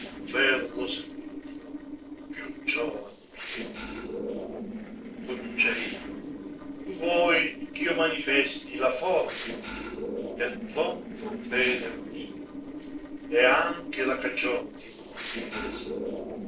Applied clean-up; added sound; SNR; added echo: neural separator model SepFormer DNS4.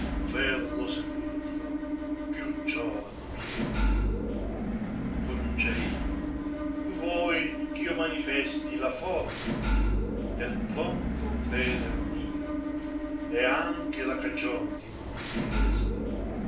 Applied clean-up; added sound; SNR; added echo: none; Engine / Mechanisms; -5 dB; reverberation time 0.4 s.